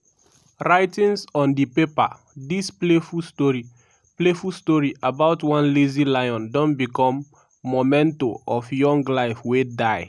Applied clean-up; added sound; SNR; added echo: none; none; none; none.